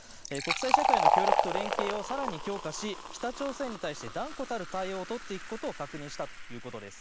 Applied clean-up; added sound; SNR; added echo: none; Fill (with liquid); -4 dB; none.